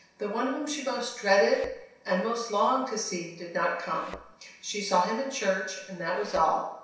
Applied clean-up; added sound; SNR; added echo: none; Thump, thud; 19 dB; reverberation time 0.7 s.